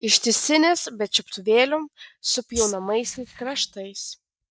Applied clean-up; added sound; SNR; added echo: neural mask model DeepFilterNet 3.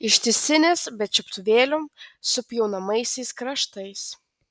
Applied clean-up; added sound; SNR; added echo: none; none; none; none.